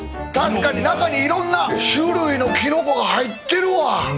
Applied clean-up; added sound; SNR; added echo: none; none; none; none.